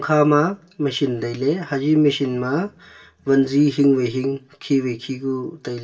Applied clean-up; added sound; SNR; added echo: none; none; none; reverberation time 0.2 s.